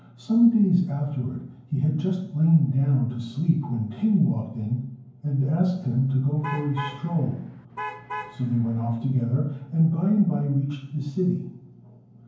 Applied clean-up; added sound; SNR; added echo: none; Alarm / Truck; 13 dB; reverberation time 0.9 s.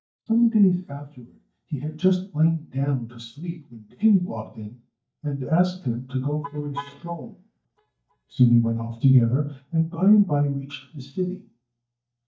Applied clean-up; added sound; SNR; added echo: neural mask model DeepFilterNet 3.